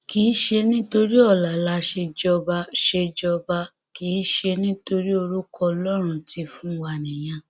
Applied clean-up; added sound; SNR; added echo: none; none; none; none.